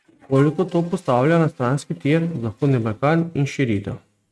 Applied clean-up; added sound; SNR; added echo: neural mask model RNNoise.